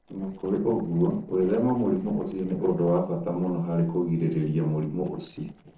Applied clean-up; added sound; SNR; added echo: neural separator model SepFormer DNS4.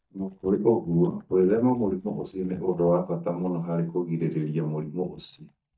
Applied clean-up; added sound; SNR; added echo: neural mask model DeepFilterNet 3.